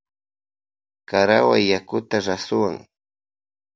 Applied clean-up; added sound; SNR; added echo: none; none; none; none.